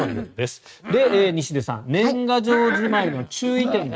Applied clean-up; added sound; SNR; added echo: neural mask model RNNoise.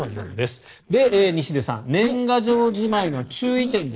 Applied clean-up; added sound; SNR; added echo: neural separator model SepFormer DNS4.